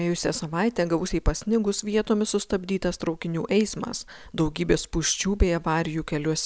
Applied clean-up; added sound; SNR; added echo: none; none; none; none.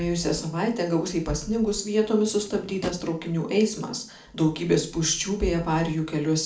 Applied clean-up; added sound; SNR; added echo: none; Drawer open or close; 17 dB; reverberation time 0.4 s.